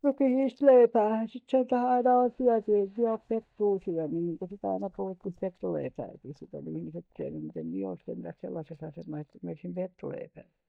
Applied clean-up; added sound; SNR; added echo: neural mask model DeepFilterNet 3.